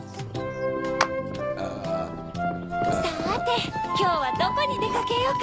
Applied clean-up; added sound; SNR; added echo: none; Clapping + Burping, eructation; 7 dB; none.